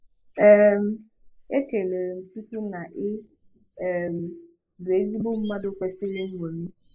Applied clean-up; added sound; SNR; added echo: neural mask model Resemble Enhance denoiser.